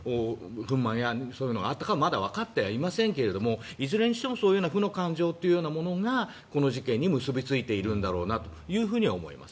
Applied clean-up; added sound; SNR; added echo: none; none; none; none.